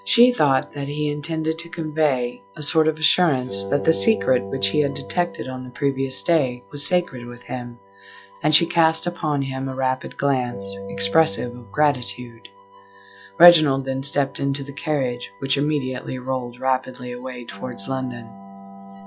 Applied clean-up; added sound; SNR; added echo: classical method log-MMSE.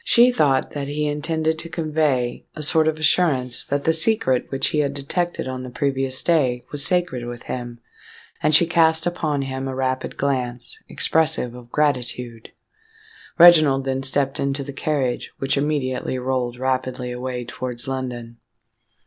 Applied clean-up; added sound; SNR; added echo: none; none; none; none.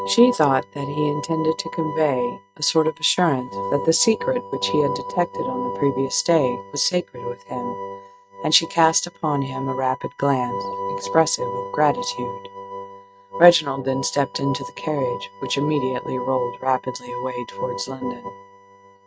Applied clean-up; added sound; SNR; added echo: neural mask model RNNoise.